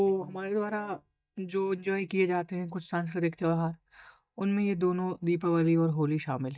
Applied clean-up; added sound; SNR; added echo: neural mask model DeepFilterNet 3.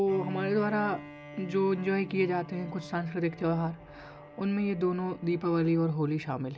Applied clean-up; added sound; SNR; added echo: none; Bowed string instrument; 15 dB; none.